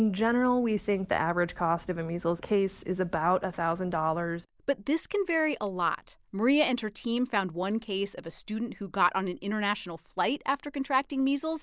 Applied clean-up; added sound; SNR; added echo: none; none; none; none.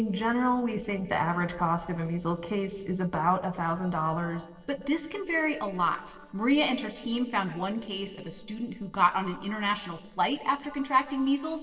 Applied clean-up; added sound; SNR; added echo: neural separator model SepFormer DNS4.